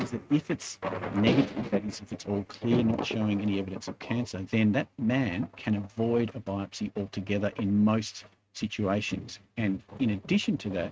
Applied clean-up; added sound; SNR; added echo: neural mask model RNNoise.